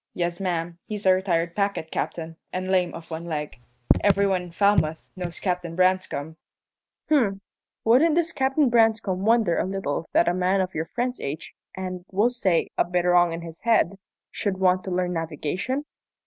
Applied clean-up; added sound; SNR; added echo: neural mask model RNNoise.